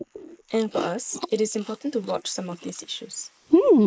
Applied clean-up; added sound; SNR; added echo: neural mask model Resemble Enhance denoiser.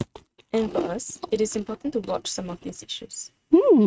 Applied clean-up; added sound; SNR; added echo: neural mask model RNNoise.